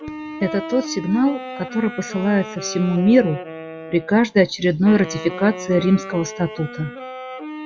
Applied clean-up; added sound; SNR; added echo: classical method WPE with log-MMSE.